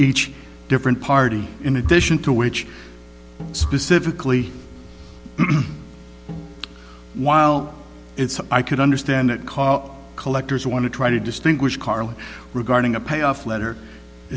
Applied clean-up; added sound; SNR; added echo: none; Snare drum; 19 dB; none.